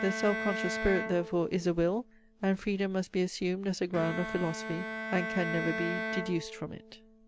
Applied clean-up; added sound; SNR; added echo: none; Bowed string instrument; 6 dB; none.